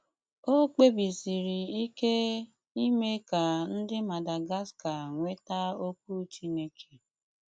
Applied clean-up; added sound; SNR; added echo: none; none; none; none.